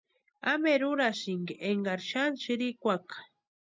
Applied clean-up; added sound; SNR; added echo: none; none; none; none.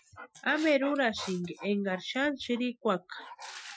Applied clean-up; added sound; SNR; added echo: classical method Wiener filter.